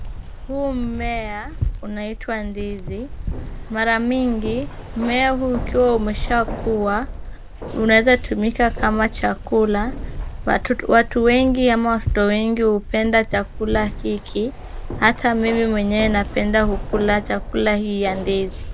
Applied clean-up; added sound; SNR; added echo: none; Keys jangling; 8 dB; none.